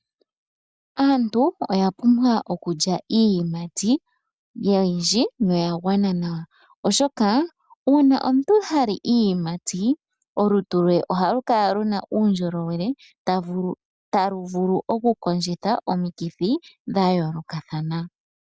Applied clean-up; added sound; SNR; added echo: none; none; none; none.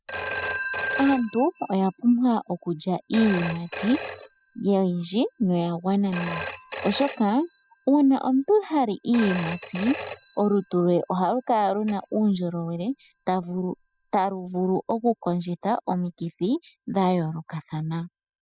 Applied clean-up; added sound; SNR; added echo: classical method spectral subtraction.